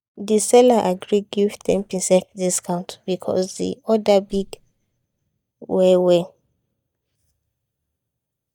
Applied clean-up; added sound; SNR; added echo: neural mask model DeepFilterNet 3.